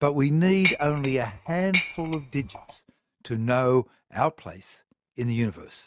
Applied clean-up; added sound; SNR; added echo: neural mask model RNNoise.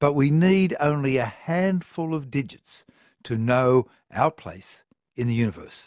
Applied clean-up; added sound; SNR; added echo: none; none; none; none.